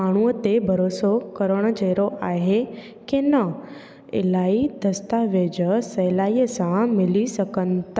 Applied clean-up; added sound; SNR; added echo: none; none; none; none.